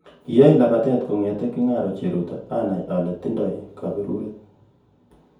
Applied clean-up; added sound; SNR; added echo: none; none; none; reverberation time 0.6 s.